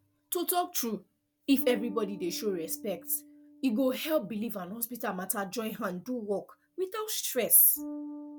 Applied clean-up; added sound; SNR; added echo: none; Bass guitar; 16 dB; none.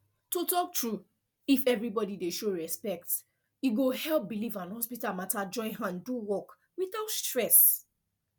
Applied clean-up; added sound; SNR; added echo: none; none; none; none.